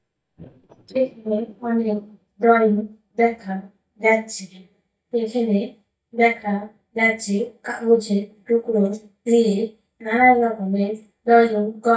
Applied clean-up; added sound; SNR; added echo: neural mask model DeepFilterNet 3.